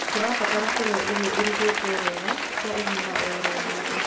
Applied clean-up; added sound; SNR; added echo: none; Applause / Cheering; -3 dB; reverberation time 0.2 s.